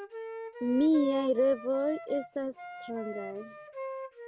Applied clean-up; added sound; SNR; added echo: none; Wind instrument, woodwind instrument; 11 dB; none.